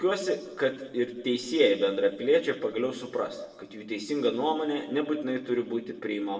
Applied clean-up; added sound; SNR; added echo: none; none; none; reverberation time 1.4 s.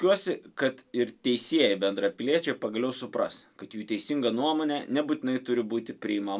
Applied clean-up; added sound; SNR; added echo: none; none; none; none.